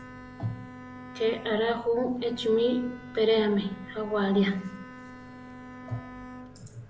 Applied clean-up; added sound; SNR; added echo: none; Microwave oven + Bowed string instrument; 15 dB; none.